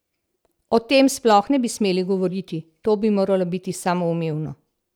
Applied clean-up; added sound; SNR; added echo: none; none; none; none.